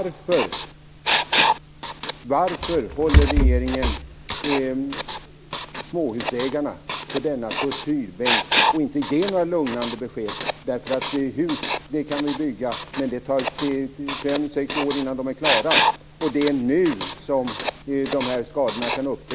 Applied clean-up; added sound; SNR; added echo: none; Writing + Rattle / Breathing; 1 dB; none.